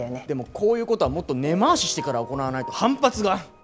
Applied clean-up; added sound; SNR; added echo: none; none; none; none.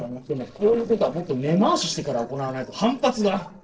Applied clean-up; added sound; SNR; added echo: neural separator model SepFormer DNS4.